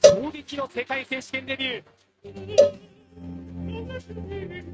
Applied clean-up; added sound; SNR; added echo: neural mask model RNNoise.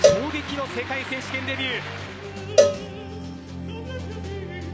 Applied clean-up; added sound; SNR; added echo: none; Cowbell; -5 dB; none.